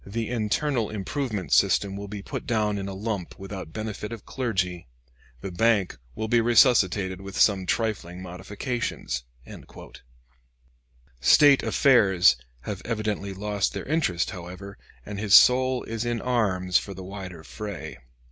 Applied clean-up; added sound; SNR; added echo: none; none; none; none.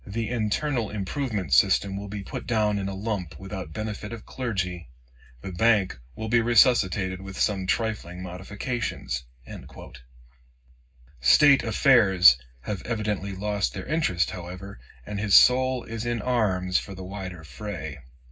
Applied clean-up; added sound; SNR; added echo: none; none; none; reverberation time 0.4 s.